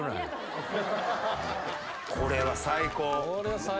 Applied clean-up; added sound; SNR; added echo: none; Wind instrument, woodwind instrument; 15 dB; none.